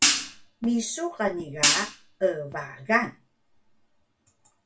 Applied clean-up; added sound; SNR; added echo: none; Hi-hat; -4 dB; reverberation time 0.2 s.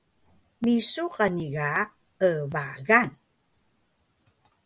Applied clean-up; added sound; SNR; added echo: none; none; none; none.